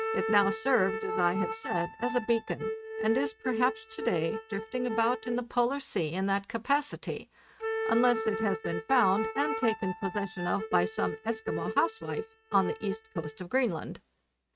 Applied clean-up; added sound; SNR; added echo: neural mask model RNNoise.